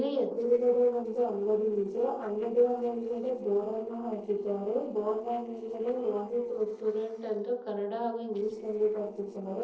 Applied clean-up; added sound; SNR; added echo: neural separator model SepFormer DNS4.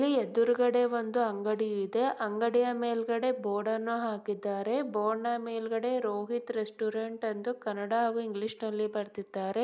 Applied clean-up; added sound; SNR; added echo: none; none; none; none.